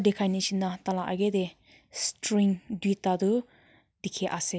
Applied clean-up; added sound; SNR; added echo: none; none; none; none.